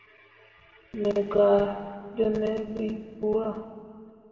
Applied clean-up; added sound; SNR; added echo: none; none; none; reverberation time 1.9 s.